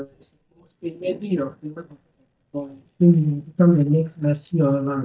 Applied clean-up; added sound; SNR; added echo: neural mask model DeepFilterNet 3.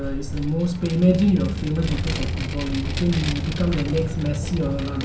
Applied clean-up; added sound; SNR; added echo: none; Vehicle; 4 dB; reverberation time 0.6 s.